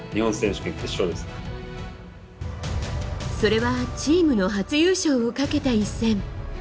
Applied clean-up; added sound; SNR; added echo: none; none; none; none.